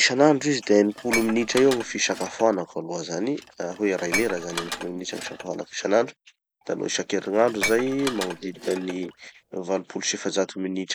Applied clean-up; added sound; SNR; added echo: none; Dishes, pots, and pans; 11 dB; none.